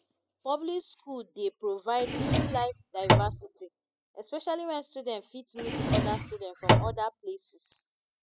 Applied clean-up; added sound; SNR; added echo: classical method spectral subtraction.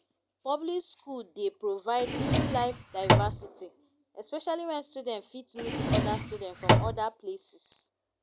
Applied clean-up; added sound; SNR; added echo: none; Drawer open or close; -2 dB; none.